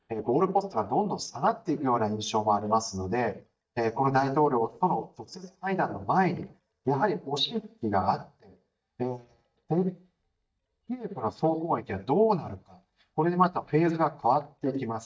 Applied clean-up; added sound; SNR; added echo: neural mask model DeepFilterNet 3.